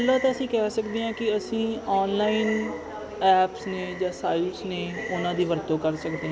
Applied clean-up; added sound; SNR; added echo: none; Frog; 16 dB; none.